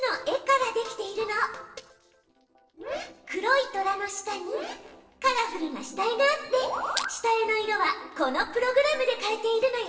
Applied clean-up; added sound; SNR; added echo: neural separator model SepFormer DNS4.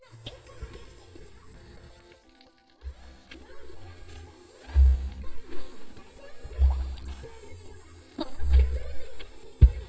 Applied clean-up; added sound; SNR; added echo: neural mask model DeepFilterNet 3.